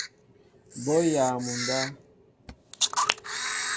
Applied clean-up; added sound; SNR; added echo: none; Camera; 2 dB; none.